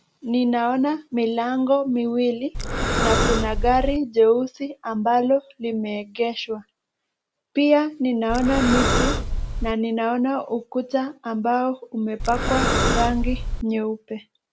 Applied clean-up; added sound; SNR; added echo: none; Breathing; -1 dB; none.